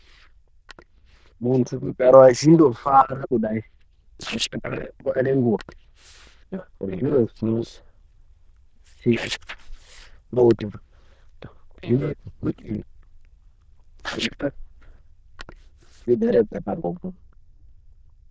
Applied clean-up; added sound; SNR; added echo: neural diffusion model UNIVERSE++.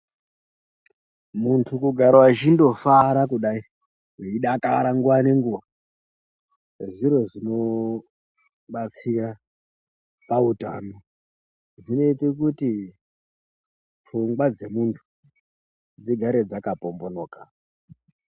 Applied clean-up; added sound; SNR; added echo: none; none; none; none.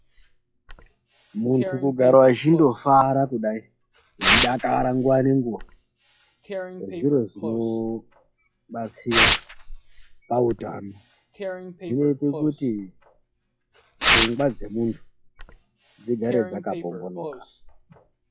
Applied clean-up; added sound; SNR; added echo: classical method log-MMSE.